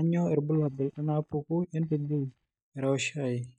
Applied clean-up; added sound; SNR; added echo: neural mask model DeepFilterNet 3.